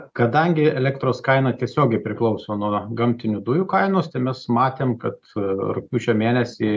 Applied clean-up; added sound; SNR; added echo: none; none; none; none.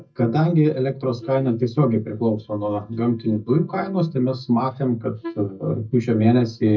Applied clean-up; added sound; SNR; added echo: neural mask model DeepFilterNet 3.